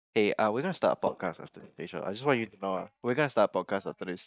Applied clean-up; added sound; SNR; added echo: neural mask model DeepFilterNet 3.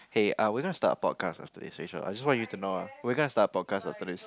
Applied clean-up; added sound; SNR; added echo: none; none; none; none.